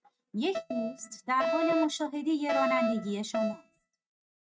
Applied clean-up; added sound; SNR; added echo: neural mask model RNNoise.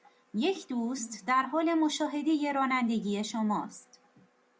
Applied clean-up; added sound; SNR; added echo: none; none; none; none.